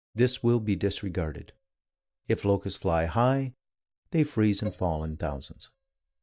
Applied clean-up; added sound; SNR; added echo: neural mask model DeepFilterNet 3.